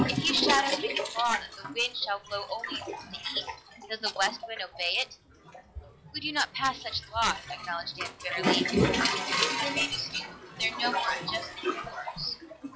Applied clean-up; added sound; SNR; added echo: classical method log-MMSE.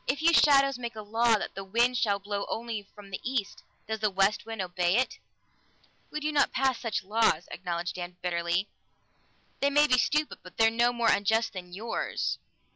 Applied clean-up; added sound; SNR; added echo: none; none; none; none.